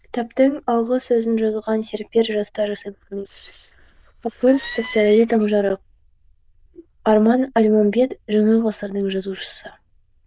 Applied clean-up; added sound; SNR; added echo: neural diffusion model UNIVERSE++.